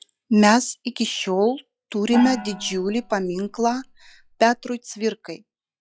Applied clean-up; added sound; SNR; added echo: classical method log-MMSE.